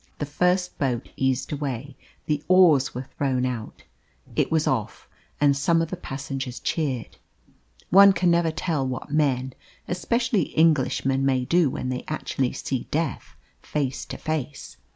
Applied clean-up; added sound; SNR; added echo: none; none; none; none.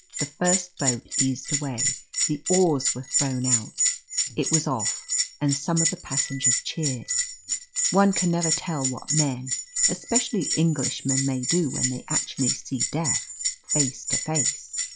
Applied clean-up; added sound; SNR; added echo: classical method log-MMSE.